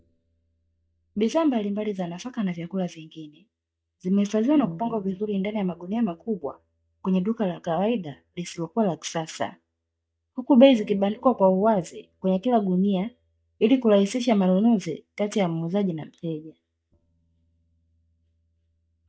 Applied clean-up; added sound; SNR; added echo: neural mask model DeepFilterNet 3.